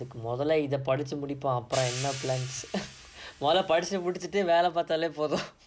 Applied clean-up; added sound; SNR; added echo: none; Hi-hat; 16 dB; none.